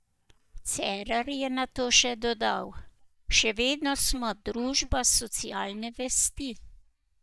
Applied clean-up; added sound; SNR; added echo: neural mask model DeepFilterNet 3.